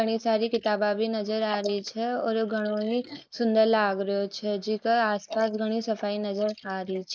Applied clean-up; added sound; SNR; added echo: neural mask model Resemble Enhance denoiser.